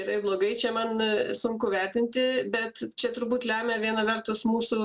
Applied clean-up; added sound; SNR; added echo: none; none; none; none.